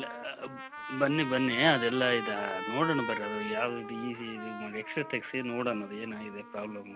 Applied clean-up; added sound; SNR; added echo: none; Trumpet; 9 dB; none.